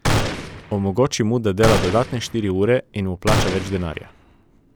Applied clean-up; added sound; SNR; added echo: none; Gunshot, gunfire; 3 dB; none.